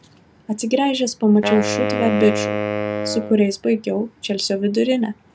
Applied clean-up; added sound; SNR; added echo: none; Wind instrument, woodwind instrument; 5 dB; none.